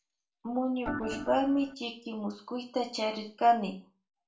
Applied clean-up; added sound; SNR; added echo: none; Organ; 6 dB; reverberation time 0.3 s.